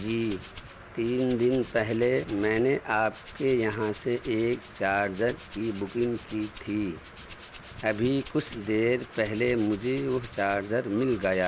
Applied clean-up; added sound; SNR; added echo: none; Rattle (instrument); 3 dB; none.